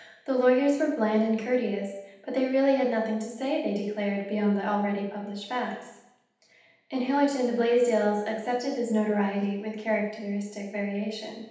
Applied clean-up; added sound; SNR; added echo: none; none; none; reverberation time 0.8 s.